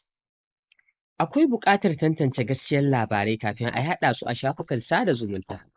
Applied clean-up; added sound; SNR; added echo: neural mask model Resemble Enhance denoiser.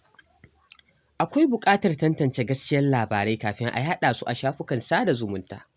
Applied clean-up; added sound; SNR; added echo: none; none; none; none.